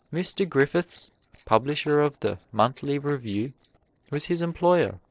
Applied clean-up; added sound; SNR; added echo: neural separator model SepFormer DNS4.